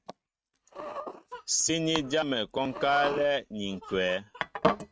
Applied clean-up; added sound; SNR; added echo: neural mask model RNNoise.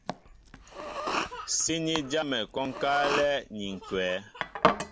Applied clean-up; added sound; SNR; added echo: none; Respiratory sounds + Domestic sounds, home sounds; 3 dB; none.